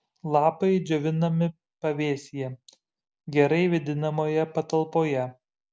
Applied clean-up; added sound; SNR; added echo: none; none; none; none.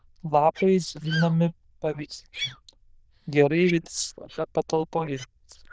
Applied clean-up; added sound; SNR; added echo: neural diffusion model UNIVERSE++.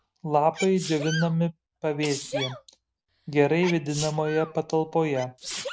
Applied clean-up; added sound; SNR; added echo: none; Sneeze; 11 dB; none.